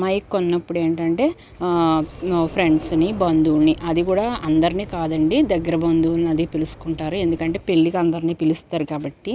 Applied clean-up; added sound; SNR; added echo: none; Sliding door; 19 dB; none.